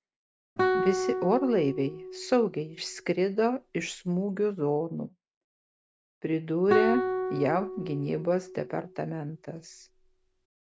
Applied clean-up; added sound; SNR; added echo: none; Guitar; 3 dB; none.